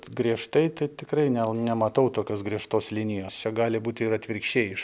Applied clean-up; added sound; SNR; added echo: none; none; none; none.